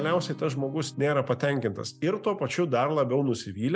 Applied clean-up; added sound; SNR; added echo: none; Acoustic guitar; 19 dB; none.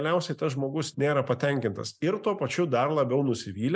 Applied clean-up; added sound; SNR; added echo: neural mask model Resemble Enhance denoiser.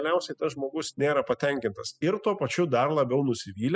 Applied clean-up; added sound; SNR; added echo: classical method spectral subtraction.